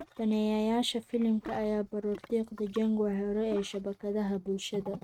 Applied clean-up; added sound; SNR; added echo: neural mask model RNNoise.